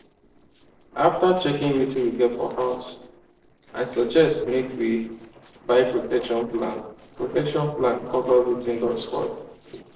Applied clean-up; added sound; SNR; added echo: neural separator model SepFormer DNS4.